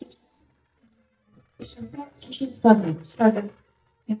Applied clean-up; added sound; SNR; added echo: neural mask model DeepFilterNet 3.